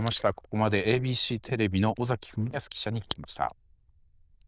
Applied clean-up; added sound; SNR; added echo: neural diffusion model UNIVERSE++.